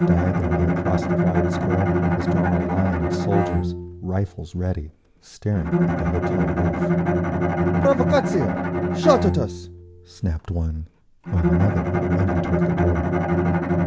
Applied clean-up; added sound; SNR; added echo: none; Bowed string instrument; -3 dB; none.